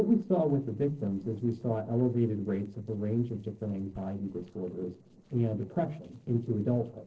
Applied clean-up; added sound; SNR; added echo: neural separator model SepFormer DNS4.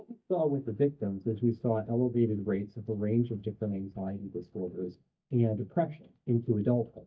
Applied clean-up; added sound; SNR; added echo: neural mask model DeepFilterNet 3.